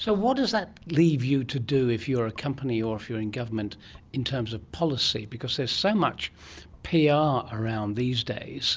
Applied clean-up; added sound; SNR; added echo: none; none; none; none.